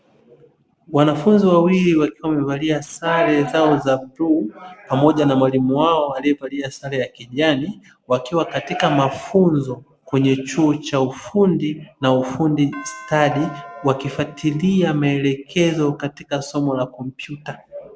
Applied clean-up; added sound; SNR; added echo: none; Doorbell; 18 dB; none.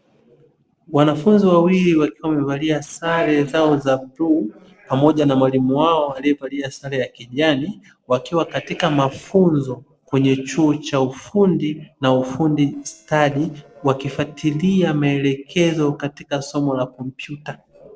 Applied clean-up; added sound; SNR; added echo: neural separator model SepFormer DNS4.